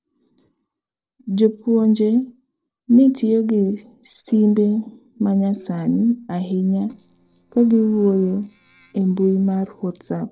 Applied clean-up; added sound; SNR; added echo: neural separator model SepFormer DNS4.